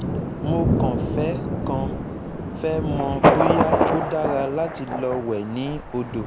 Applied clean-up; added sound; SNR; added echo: none; Thunder; -3 dB; none.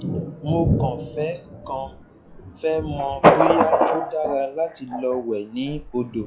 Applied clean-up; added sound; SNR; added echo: classical method log-MMSE.